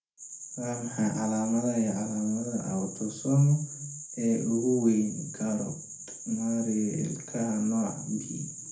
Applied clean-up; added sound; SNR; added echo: none; none; none; reverberation time 0.4 s.